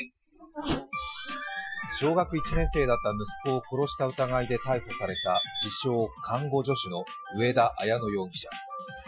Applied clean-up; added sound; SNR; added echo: classical method Wiener filter.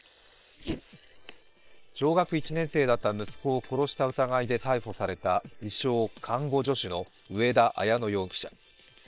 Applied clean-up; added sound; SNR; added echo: neural separator model SepFormer WHAM!.